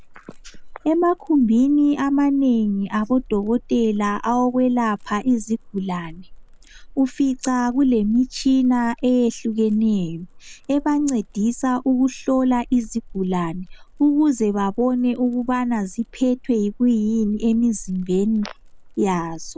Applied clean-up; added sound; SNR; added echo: none; Crackle; 18 dB; none.